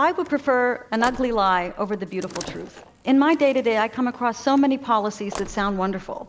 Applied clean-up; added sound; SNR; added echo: none; Slam; 19 dB; none.